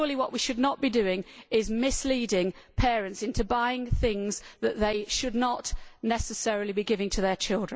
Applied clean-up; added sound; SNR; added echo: none; none; none; none.